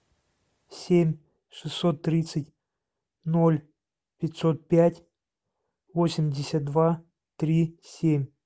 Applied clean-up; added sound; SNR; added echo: none; none; none; none.